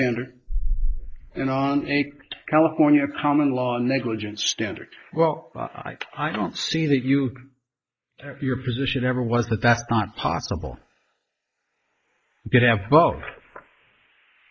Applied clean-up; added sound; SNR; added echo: neural mask model Resemble Enhance denoiser.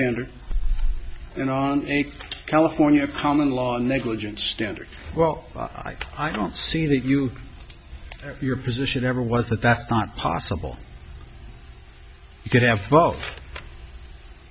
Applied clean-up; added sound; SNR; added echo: none; none; none; none.